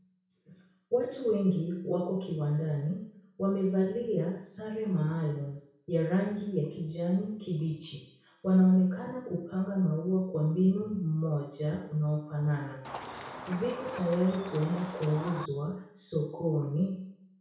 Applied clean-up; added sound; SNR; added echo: none; Chicken, rooster; 11 dB; reverberation time 0.6 s.